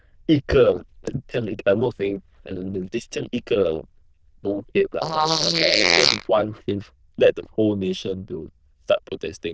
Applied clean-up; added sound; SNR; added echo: neural diffusion model UNIVERSE++.